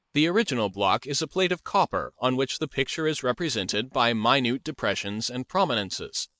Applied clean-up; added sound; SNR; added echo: neural mask model Resemble Enhance denoiser.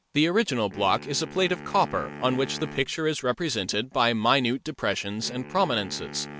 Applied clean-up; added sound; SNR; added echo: none; Wind instrument, woodwind instrument; 16 dB; none.